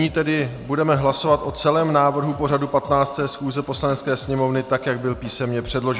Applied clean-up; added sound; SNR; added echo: none; Drum / Drum kit; 19 dB; none.